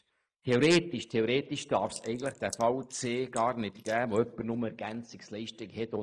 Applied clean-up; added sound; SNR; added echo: neural mask model Resemble Enhance denoiser.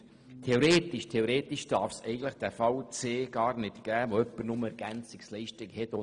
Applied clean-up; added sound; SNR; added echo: none; none; none; none.